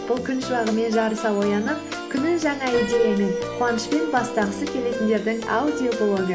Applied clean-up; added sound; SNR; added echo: none; Piano; 10 dB; none.